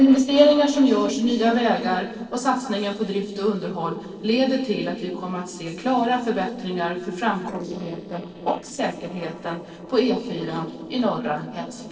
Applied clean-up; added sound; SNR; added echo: neural separator model SepFormer DNS4.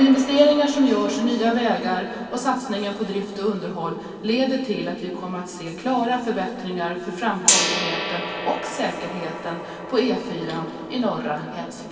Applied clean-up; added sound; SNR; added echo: none; Gong; 8 dB; reverberation time 2.6 s.